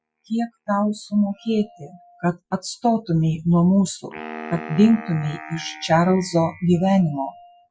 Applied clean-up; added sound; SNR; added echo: classical method Wiener filter.